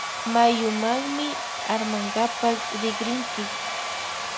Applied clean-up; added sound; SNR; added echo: none; Domestic sounds, home sounds; 4 dB; none.